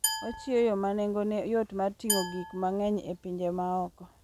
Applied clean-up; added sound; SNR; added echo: none; Glass; 8 dB; none.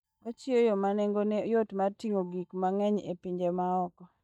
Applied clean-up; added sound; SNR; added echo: neural mask model DeepFilterNet 3.